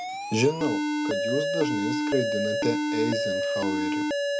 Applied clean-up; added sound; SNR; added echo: none; Alarm; -3 dB; none.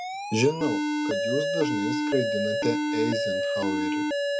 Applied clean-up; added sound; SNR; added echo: classical method log-MMSE.